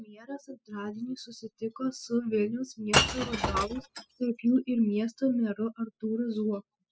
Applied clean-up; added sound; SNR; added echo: classical method spectral subtraction.